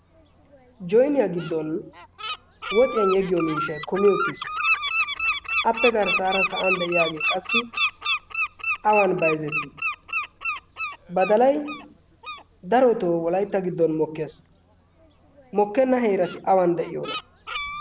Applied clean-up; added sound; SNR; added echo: none; Bird; 5 dB; none.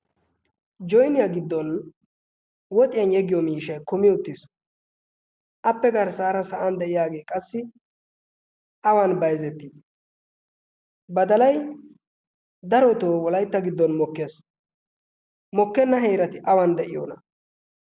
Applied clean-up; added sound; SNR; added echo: none; none; none; none.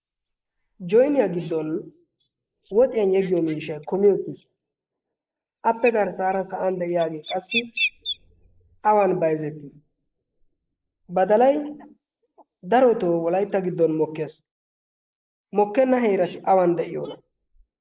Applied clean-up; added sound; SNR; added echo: neural mask model Resemble Enhance denoiser.